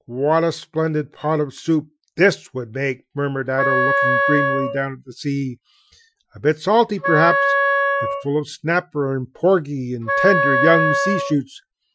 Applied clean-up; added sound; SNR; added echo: classical method Wiener filter.